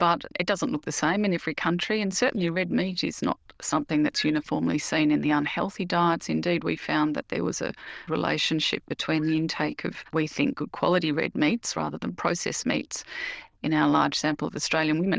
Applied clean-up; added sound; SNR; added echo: neural diffusion model UNIVERSE++.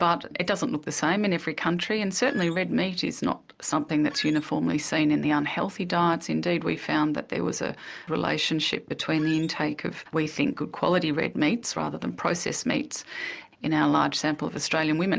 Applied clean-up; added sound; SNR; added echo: none; Squeak; 16 dB; none.